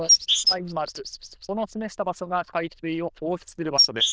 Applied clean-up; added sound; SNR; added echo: neural diffusion model UNIVERSE++.